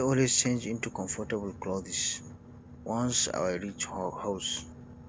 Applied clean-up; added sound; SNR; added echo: none; Boat, Water vehicle; 16 dB; none.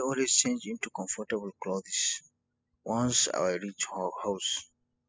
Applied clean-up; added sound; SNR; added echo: classical method spectral subtraction.